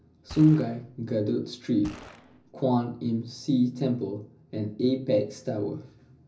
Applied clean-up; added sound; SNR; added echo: none; Gunshot, gunfire; 18 dB; reverberation time 0.4 s.